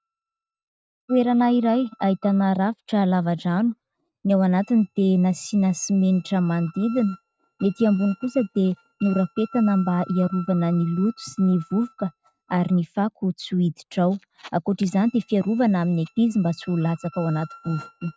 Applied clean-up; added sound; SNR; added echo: neural mask model RNNoise.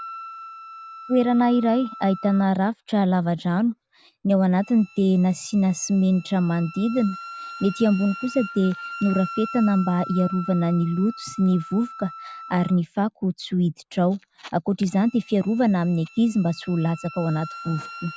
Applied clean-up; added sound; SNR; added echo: none; Wind instrument, woodwind instrument; 17 dB; none.